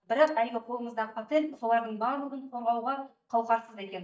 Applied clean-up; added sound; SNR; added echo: neural mask model DeepFilterNet 3.